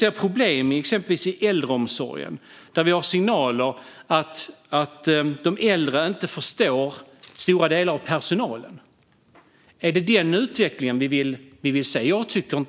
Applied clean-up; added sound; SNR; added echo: none; none; none; none.